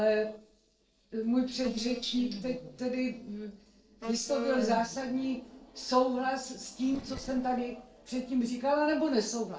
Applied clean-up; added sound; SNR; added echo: neural separator model SepFormer DNS4.